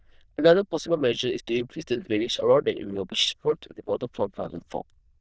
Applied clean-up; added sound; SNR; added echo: neural diffusion model UNIVERSE++.